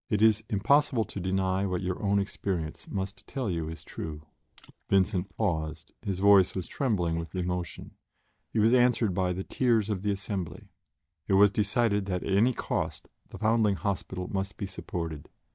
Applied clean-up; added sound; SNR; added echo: neural mask model DeepFilterNet 3.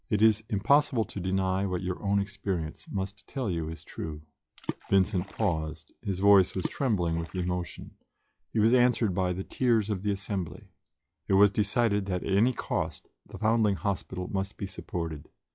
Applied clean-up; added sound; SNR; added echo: classical method log-MMSE.